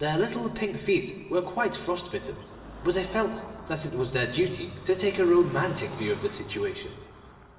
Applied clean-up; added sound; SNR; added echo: none; Car passing by / Traffic noise, roadway noise; 16 dB; reverberation time 2.8 s.